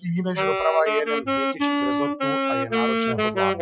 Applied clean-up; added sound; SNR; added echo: classical method Wiener filter.